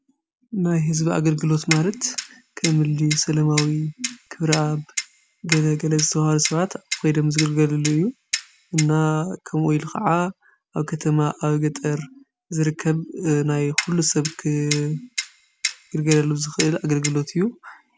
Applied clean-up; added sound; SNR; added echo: none; Clock; 9 dB; none.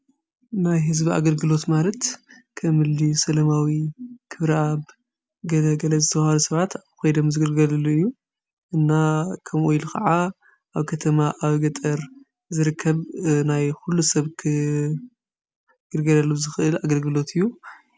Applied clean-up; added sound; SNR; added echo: none; none; none; none.